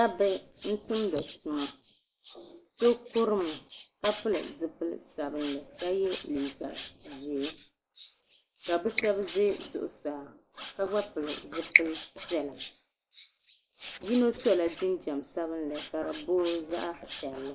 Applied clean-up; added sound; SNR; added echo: neural mask model Resemble Enhance denoiser.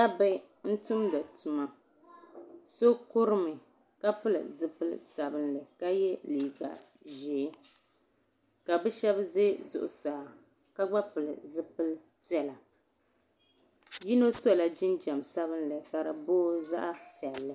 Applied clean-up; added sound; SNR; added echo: none; none; none; none.